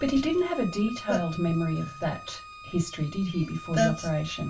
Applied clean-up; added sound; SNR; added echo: none; Bowed string instrument; 16 dB; reverberation time 0.2 s.